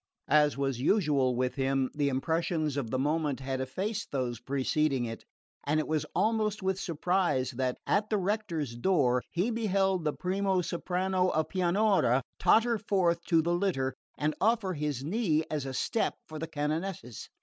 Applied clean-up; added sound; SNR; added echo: none; none; none; none.